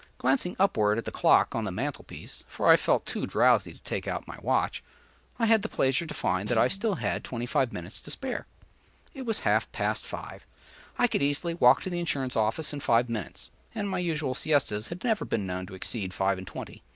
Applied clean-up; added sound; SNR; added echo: none; Snare drum; 19 dB; none.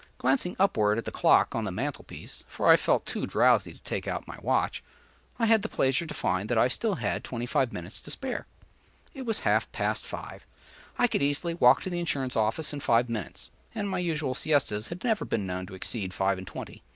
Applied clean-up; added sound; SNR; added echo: none; none; none; none.